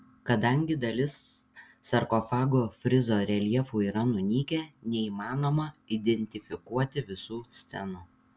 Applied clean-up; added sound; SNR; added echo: none; none; none; none.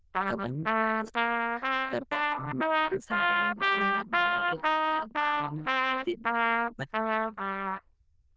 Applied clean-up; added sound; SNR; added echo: neural diffusion model UNIVERSE++.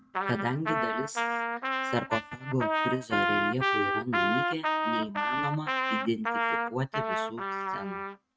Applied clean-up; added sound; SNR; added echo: neural mask model RNNoise.